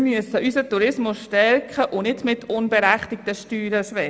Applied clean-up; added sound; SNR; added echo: none; none; none; none.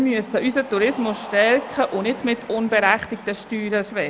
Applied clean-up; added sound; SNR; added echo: none; Cheering; 17 dB; none.